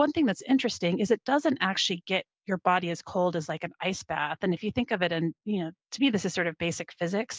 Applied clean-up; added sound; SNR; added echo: none; none; none; none.